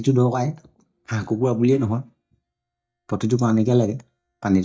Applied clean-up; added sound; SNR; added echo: neural mask model DeepFilterNet 3.